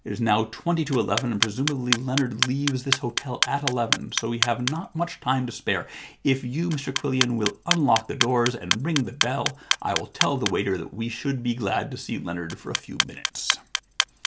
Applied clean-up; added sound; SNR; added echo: none; Clock; 4 dB; none.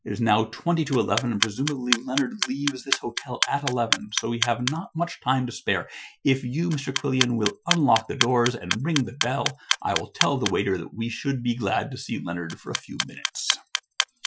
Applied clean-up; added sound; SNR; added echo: classical method Wiener filter.